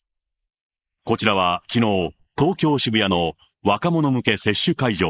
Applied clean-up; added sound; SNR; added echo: neural mask model Resemble Enhance denoiser.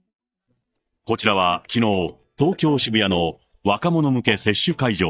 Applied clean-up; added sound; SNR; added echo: neural mask model DeepFilterNet 3.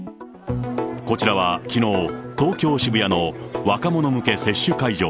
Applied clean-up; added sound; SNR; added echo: none; none; none; none.